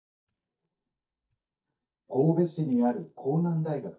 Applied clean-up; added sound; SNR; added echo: neural mask model DeepFilterNet 3.